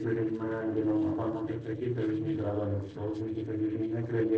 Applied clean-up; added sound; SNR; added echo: neural separator model SepFormer DNS4.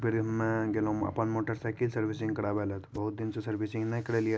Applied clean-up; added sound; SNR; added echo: none; none; none; none.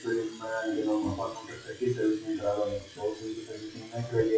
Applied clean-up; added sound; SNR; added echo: classical method WPE with log-MMSE.